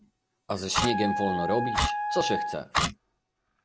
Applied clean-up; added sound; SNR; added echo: none; Clock + Wind instrument, woodwind instrument; -1 dB; none.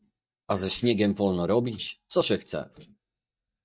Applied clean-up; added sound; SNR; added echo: neural mask model DeepFilterNet 3.